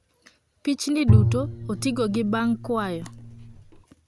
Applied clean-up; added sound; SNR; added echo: none; Bowed string instrument; -2 dB; none.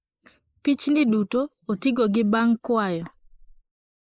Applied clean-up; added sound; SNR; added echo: neural mask model Resemble Enhance denoiser.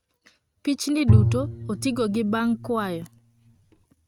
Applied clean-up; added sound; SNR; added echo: neural mask model RNNoise.